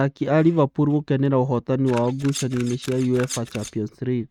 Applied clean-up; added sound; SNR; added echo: neural mask model RNNoise.